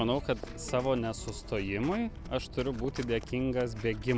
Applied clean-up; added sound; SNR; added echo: none; none; none; none.